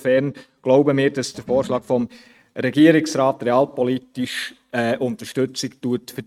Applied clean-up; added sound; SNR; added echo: neural mask model RNNoise.